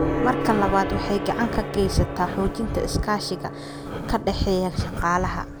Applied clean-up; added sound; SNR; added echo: none; Gong + Breathing; 3 dB; none.